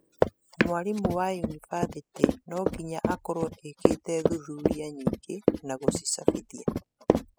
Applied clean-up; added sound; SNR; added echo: classical method spectral subtraction.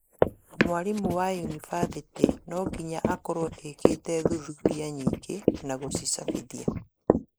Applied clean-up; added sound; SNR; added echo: neural mask model Resemble Enhance denoiser.